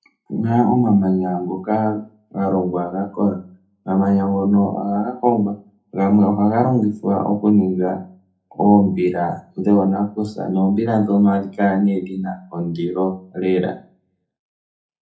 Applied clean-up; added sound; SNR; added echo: none; none; none; reverberation time 0.3 s.